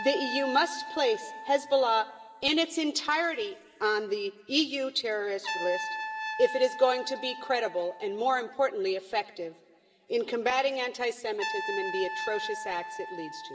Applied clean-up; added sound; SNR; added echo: none; Trumpet; 10 dB; reverberation time 2.4 s.